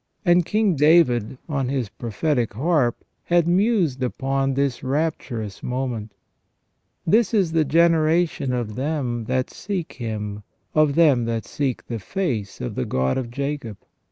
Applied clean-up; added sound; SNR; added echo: neural mask model Resemble Enhance denoiser.